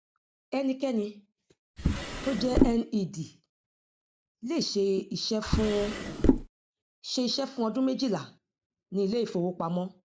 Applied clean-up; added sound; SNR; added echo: none; Drawer open or close; -4 dB; none.